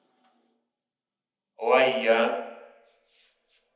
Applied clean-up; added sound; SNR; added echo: none; none; none; reverberation time 0.8 s.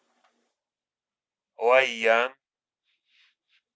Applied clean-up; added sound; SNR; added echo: none; none; none; none.